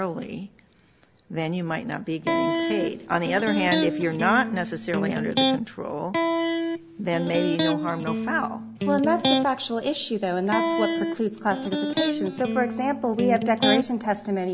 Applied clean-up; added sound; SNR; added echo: none; Electric guitar; 0 dB; none.